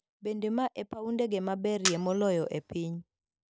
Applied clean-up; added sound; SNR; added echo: none; Camera; 6 dB; none.